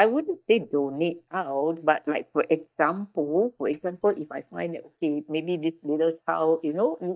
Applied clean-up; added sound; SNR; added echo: neural mask model DeepFilterNet 3.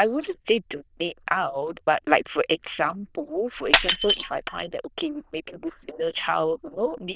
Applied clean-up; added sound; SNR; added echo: neural diffusion model UNIVERSE++.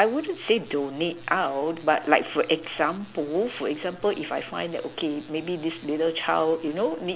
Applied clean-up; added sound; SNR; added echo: none; none; none; none.